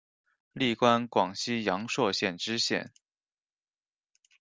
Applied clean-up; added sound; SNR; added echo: none; none; none; none.